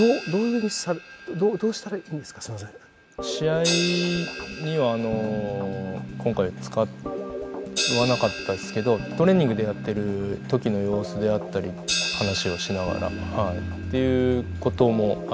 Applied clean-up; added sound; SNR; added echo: none; Crash cymbal; 10 dB; none.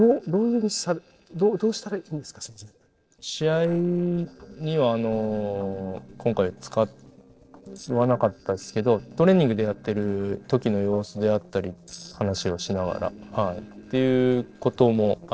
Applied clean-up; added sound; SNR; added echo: neural separator model SepFormer DNS4.